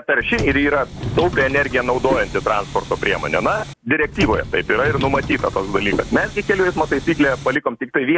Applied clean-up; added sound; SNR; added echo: none; Subway, metro, underground; 9 dB; none.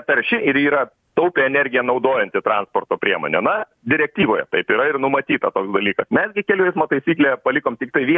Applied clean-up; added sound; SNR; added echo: none; none; none; none.